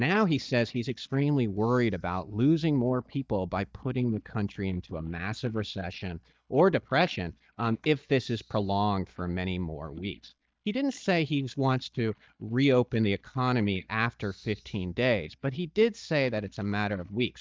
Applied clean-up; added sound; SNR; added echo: neural mask model DeepFilterNet 3.